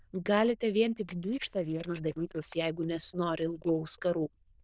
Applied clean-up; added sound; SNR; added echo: neural diffusion model UNIVERSE++.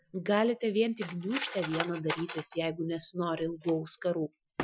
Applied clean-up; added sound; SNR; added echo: classical method Wiener filter.